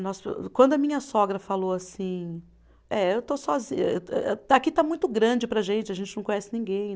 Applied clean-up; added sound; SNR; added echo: none; none; none; none.